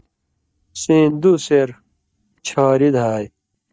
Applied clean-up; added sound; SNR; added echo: neural mask model DeepFilterNet 3.